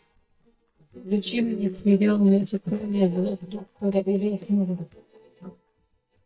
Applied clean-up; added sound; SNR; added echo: neural mask model DeepFilterNet 3.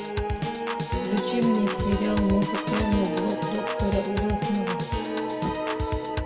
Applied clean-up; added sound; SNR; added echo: none; Piano / Organ; 0 dB; reverberation time 0.4 s.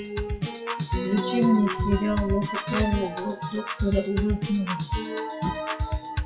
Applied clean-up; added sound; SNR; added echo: classical method WPE with log-MMSE.